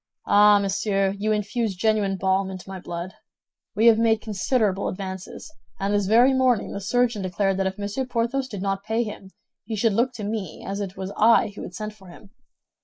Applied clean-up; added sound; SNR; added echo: neural mask model Resemble Enhance denoiser.